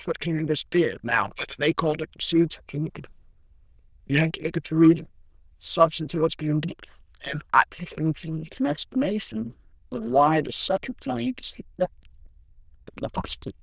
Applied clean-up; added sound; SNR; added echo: neural diffusion model UNIVERSE++.